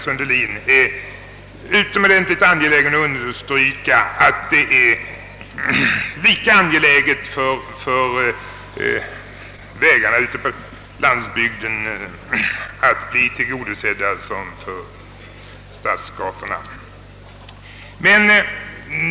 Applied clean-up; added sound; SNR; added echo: none; none; none; none.